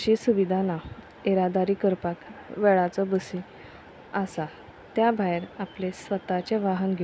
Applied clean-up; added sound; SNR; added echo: none; none; none; none.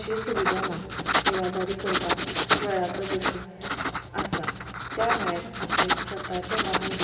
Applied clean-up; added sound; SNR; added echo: none; Writing; -5 dB; reverberation time 2.4 s.